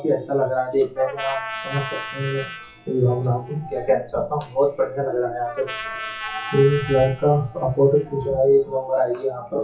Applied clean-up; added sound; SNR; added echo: classical method WPE with log-MMSE.